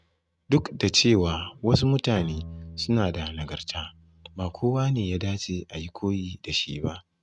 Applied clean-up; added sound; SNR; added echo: neural mask model RNNoise.